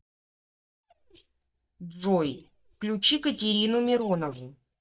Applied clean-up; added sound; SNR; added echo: neural mask model DeepFilterNet 3.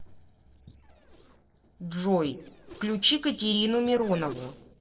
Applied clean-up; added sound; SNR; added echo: neural separator model SepFormer DNS4.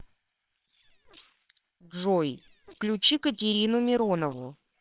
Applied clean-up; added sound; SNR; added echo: neural separator model SepFormer WHAMR!.